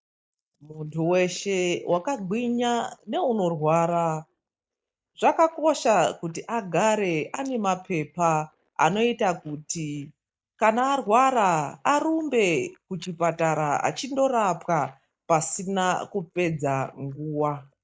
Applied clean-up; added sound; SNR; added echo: neural mask model DeepFilterNet 3.